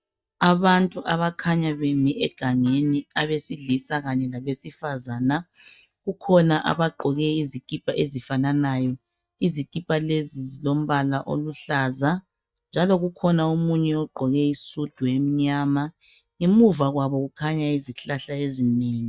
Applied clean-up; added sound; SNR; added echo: neural mask model DeepFilterNet 3.